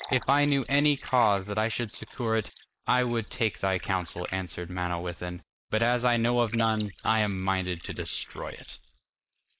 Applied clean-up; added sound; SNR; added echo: neural mask model Resemble Enhance denoiser.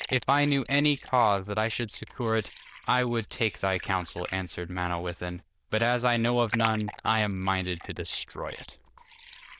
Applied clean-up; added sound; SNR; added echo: neural diffusion model UNIVERSE++.